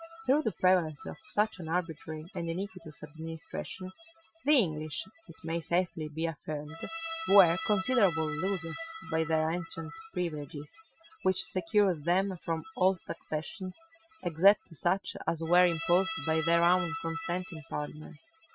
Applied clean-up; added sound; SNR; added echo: classical method Wiener filter.